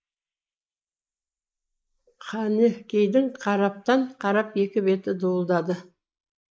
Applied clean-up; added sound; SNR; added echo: neural mask model Resemble Enhance denoiser.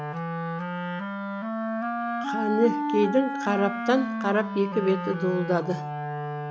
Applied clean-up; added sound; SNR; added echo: none; Wind instrument, woodwind instrument; 3 dB; none.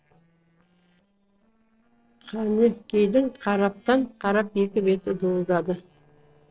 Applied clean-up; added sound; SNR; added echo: neural separator model SepFormer DNS4.